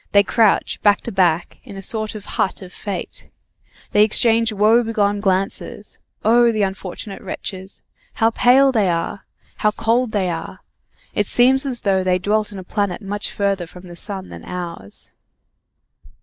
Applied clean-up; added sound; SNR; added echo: neural mask model DeepFilterNet 3.